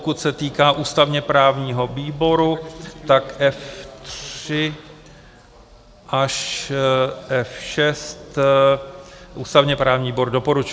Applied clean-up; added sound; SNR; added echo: none; none; none; none.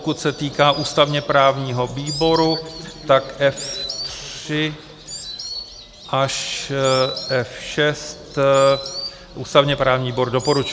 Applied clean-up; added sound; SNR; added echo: none; Insect; 13 dB; none.